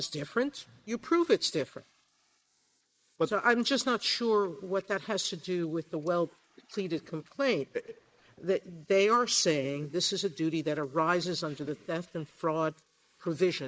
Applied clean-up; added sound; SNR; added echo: neural mask model Resemble Enhance denoiser.